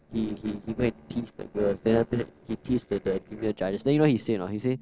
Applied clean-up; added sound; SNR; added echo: neural separator model SepFormer DNS4.